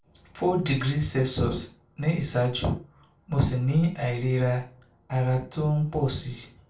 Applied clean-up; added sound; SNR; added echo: none; none; none; reverberation time 0.3 s.